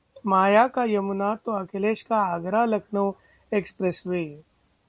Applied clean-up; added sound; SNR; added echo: none; none; none; none.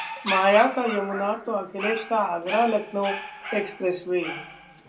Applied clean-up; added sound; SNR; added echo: none; Dog; 10 dB; reverberation time 0.2 s.